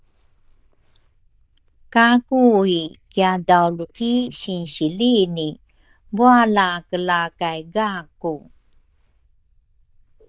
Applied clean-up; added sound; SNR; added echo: neural diffusion model UNIVERSE++.